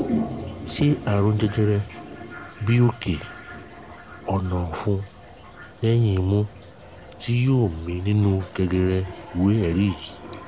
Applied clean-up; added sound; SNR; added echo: none; Toilet flush; 12 dB; none.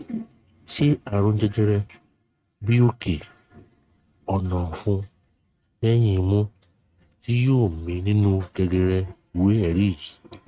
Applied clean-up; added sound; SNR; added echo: neural mask model RNNoise.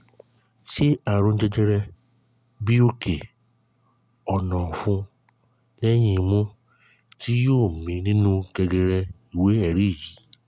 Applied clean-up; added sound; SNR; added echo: none; none; none; none.